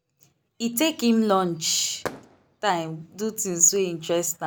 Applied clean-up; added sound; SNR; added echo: none; Fireworks; 18 dB; none.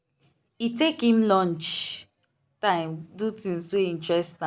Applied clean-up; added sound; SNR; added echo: none; none; none; none.